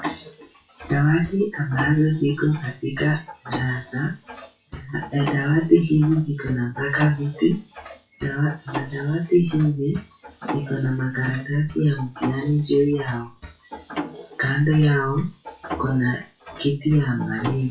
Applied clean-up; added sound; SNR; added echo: classical method WPE with log-MMSE.